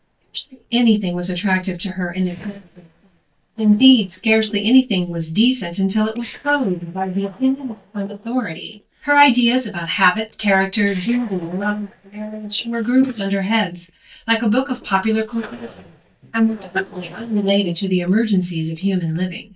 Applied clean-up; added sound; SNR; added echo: neural mask model DeepFilterNet 3.